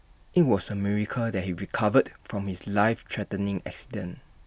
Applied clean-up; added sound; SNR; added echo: none; none; none; none.